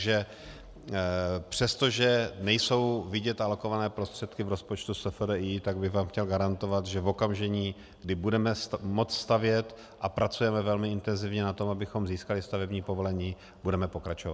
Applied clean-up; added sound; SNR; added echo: none; none; none; none.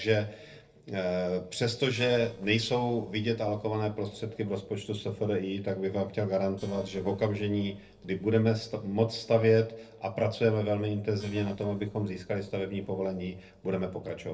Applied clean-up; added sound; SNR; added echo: neural separator model SepFormer DNS4.